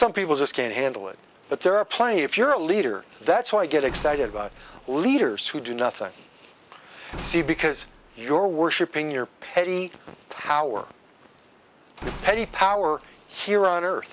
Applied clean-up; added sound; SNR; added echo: none; Slam / Wood; 18 dB; none.